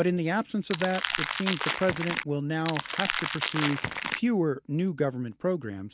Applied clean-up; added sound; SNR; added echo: none; Crackle; 3 dB; none.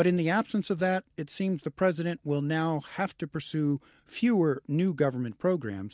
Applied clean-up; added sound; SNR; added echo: none; none; none; none.